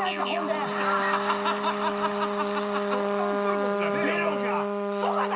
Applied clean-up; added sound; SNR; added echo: none; Trumpet; -1 dB; reverberation time 0.4 s.